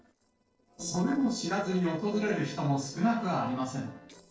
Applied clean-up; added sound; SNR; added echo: neural separator model SepFormer DNS4.